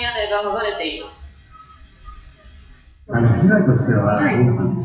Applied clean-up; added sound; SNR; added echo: classical method WPE with log-MMSE.